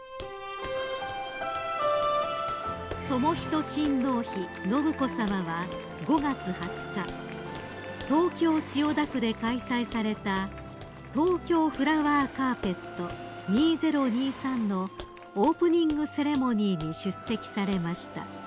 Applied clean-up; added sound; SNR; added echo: none; Mechanisms + Walk, footsteps; 17 dB; none.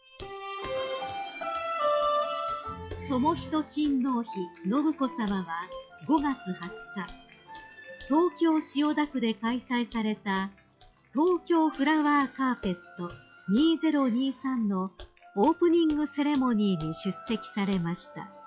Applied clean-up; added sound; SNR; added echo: classical method log-MMSE.